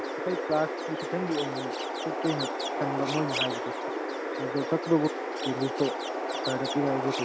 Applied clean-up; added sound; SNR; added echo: none; Chirp, tweet; 0 dB; none.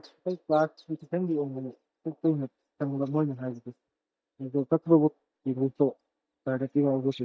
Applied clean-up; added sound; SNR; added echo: neural mask model DeepFilterNet 3.